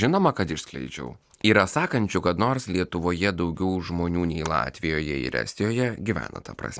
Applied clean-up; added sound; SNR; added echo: none; none; none; none.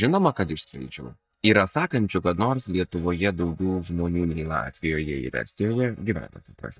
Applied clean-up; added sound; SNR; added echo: neural mask model DeepFilterNet 3.